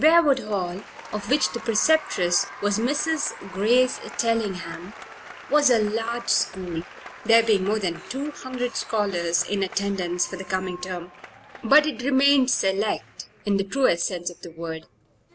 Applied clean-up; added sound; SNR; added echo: none; Applause; 17 dB; none.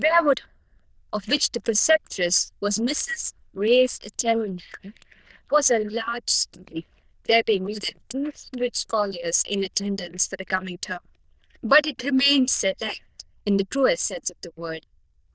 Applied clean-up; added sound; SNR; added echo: neural diffusion model UNIVERSE++.